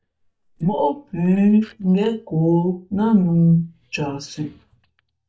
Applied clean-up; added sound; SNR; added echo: neural mask model DeepFilterNet 3.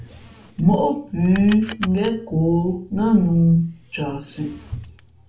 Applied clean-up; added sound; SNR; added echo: none; Car; 19 dB; reverberation time 0.3 s.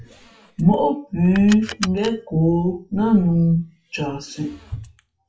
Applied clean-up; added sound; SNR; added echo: classical method WPE with log-MMSE.